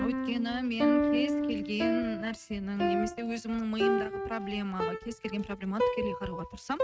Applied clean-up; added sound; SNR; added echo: neural mask model RNNoise.